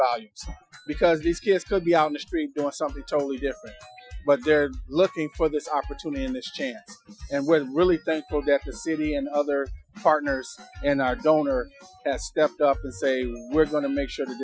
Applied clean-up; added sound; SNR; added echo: classical method Wiener filter.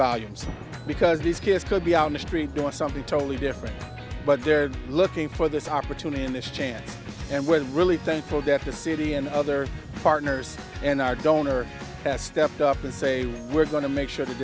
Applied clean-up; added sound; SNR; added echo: none; Thunder; 20 dB; none.